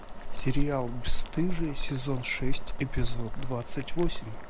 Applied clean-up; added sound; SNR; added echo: none; Boiling; -5 dB; none.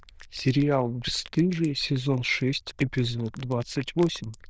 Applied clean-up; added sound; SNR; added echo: neural diffusion model UNIVERSE++.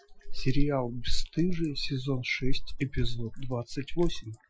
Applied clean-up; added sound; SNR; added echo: classical method Wiener filter.